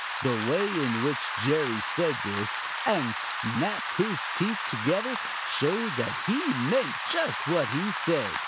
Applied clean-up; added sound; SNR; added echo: none; Rain; 3 dB; none.